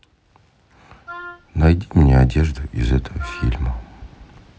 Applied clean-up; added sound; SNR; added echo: none; Wind instrument, woodwind instrument; 18 dB; none.